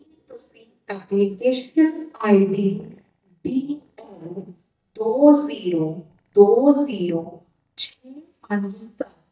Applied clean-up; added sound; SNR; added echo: neural mask model DeepFilterNet 3.